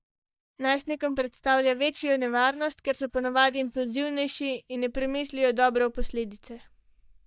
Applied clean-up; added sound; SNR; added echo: neural mask model DeepFilterNet 3.